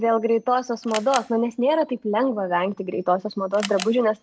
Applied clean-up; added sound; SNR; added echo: none; Camera; 17 dB; none.